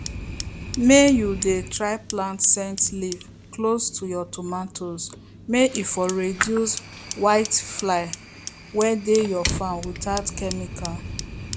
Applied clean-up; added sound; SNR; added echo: none; Fire; 8 dB; none.